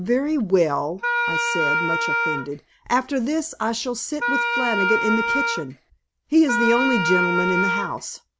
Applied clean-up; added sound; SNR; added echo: none; Wind instrument, woodwind instrument; -1 dB; none.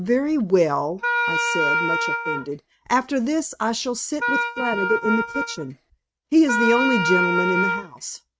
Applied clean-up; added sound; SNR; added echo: neural mask model RNNoise.